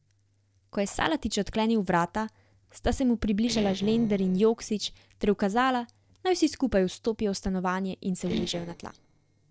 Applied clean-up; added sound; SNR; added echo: neural separator model SepFormer DNS4.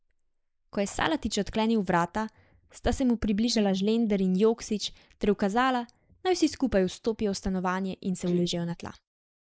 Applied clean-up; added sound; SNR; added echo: neural mask model Resemble Enhance denoiser.